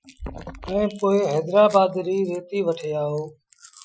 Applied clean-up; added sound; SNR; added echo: classical method Wiener filter.